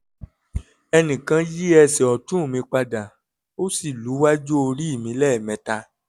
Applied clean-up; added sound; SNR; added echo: none; none; none; none.